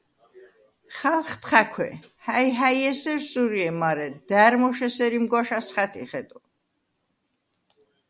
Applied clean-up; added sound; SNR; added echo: none; none; none; none.